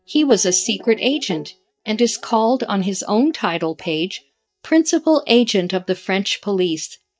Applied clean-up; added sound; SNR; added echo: neural mask model DeepFilterNet 3.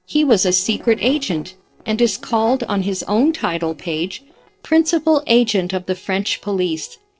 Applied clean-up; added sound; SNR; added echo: neural separator model SepFormer DNS4.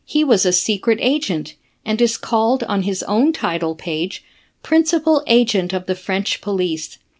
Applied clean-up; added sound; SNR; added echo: none; none; none; none.